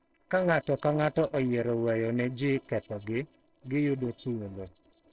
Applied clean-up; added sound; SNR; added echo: neural separator model SepFormer DNS4.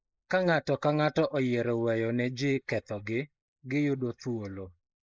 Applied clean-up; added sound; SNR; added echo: neural mask model Resemble Enhance denoiser.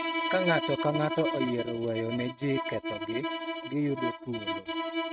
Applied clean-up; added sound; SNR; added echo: neural mask model RNNoise.